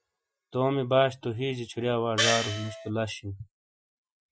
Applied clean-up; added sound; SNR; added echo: classical method Wiener filter.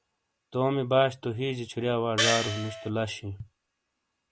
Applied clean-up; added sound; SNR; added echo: none; Gong; -1 dB; none.